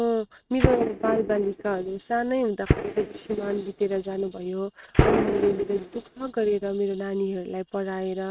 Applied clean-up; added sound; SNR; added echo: neural mask model RNNoise.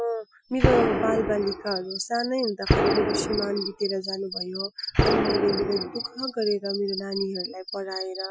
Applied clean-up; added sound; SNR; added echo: classical method Wiener filter.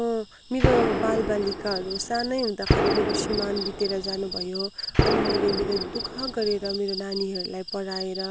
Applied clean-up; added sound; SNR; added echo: none; Gunshot, gunfire; -1 dB; none.